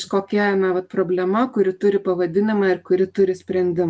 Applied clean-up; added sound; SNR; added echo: none; none; none; none.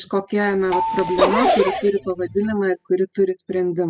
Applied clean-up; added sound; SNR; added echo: classical method spectral subtraction.